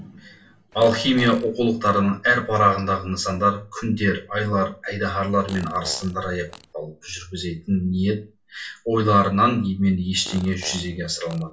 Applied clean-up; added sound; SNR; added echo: none; Fart; 18 dB; reverberation time 0.2 s.